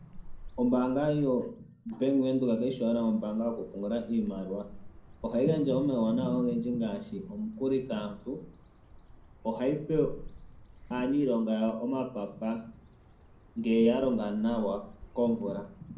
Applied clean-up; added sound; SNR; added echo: none; Bird; 19 dB; reverberation time 0.6 s.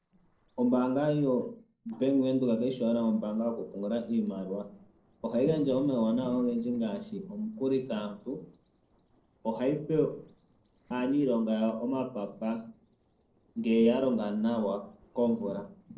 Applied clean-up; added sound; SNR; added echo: neural separator model SepFormer DNS4.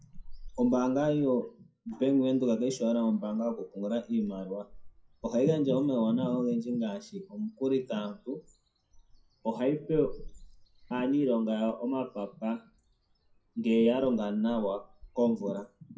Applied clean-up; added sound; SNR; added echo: classical method WPE with log-MMSE.